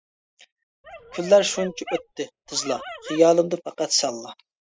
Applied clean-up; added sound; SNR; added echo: classical method spectral subtraction.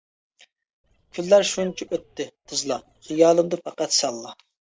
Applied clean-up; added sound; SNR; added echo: neural separator model SepFormer DNS4.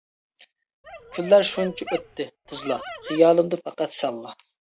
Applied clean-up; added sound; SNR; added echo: none; Dog; 15 dB; none.